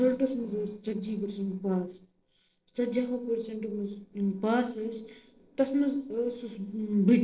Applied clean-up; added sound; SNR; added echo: neural separator model SepFormer DNS4.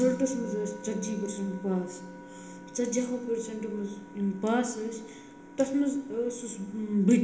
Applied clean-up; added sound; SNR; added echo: none; Musical instrument; 14 dB; reverberation time 1.0 s.